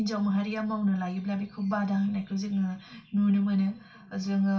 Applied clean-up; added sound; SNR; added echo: none; none; none; reverberation time 0.2 s.